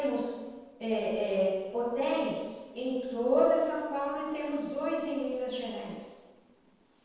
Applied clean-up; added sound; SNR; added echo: neural separator model SepFormer DNS4.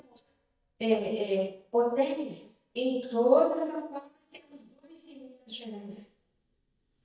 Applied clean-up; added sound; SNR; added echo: neural mask model DeepFilterNet 3.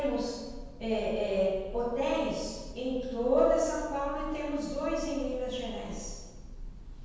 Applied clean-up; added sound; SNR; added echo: none; Bird / Breathing; 11 dB; reverberation time 1.2 s.